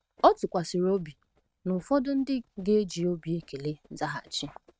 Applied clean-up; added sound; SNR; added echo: neural mask model RNNoise.